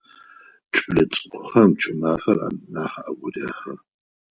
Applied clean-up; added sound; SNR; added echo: none; none; none; none.